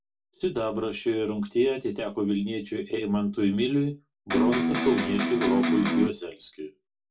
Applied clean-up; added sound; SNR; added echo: none; Electric guitar; -3 dB; reverberation time 0.1 s.